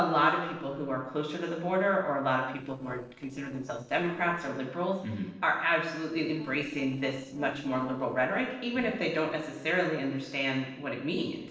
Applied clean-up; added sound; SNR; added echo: neural separator model SepFormer DNS4.